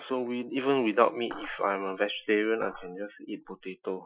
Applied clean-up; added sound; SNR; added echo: classical method Wiener filter.